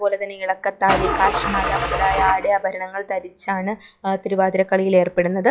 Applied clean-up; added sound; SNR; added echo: classical method log-MMSE.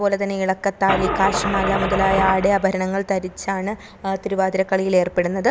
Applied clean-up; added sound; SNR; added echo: none; Engine starting / Car; 2 dB; none.